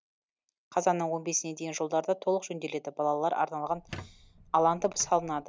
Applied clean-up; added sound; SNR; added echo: none; Squeak; 18 dB; none.